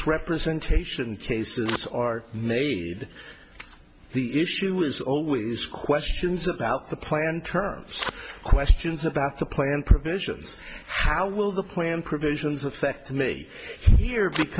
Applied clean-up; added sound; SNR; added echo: none; Fire; 18 dB; none.